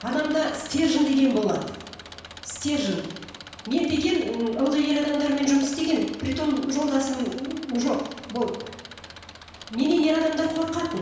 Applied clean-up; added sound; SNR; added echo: none; Engine; 17 dB; reverberation time 0.9 s.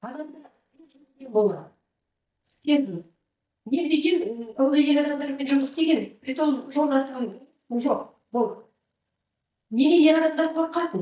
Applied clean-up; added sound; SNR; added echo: neural mask model DeepFilterNet 3.